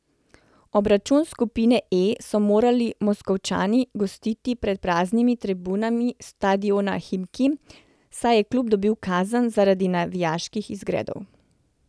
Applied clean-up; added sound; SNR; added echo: none; none; none; none.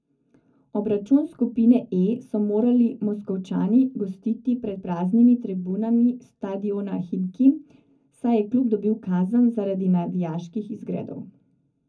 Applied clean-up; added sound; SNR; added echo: none; none; none; reverberation time 0.3 s.